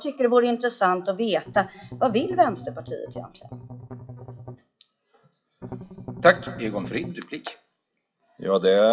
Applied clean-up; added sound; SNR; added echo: classical method WPE with log-MMSE.